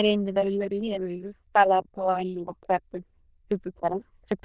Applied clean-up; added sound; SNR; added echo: neural diffusion model UNIVERSE++.